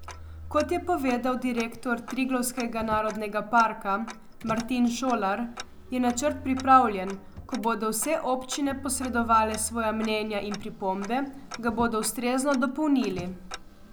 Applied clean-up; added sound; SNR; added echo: none; Motor vehicle (road) + Tick-tock; 15 dB; none.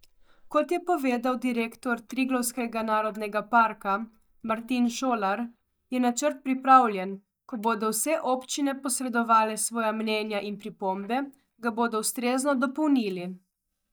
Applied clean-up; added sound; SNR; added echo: neural mask model DeepFilterNet 3.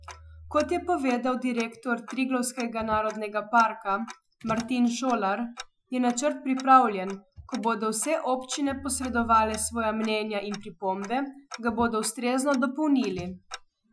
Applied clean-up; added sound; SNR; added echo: classical method Wiener filter.